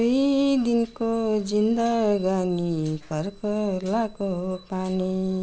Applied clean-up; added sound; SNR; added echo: none; none; none; none.